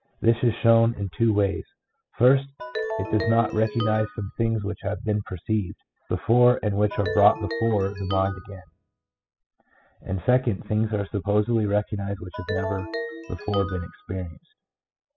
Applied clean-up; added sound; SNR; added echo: classical method spectral subtraction.